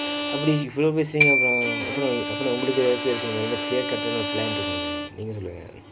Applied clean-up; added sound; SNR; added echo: none; Glockenspiel + Bowed string instrument; 1 dB; none.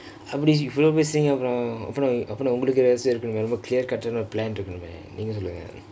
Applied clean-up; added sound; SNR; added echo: none; none; none; none.